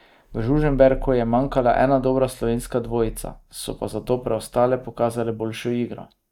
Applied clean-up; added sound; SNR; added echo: neural mask model DeepFilterNet 3.